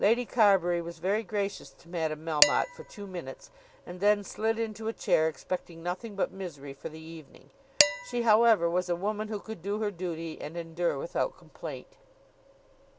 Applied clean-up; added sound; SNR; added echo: none; Dishes, pots, and pans; 4 dB; none.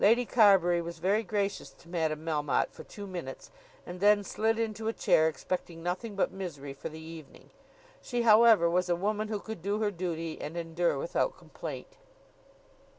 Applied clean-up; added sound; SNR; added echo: none; none; none; none.